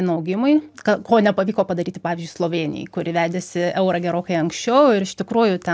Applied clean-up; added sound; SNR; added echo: none; none; none; none.